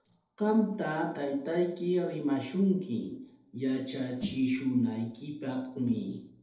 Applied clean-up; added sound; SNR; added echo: neural separator model SepFormer DNS4.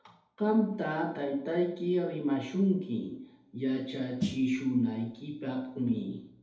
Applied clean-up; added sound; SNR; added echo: none; Snare drum; 10 dB; reverberation time 2.1 s.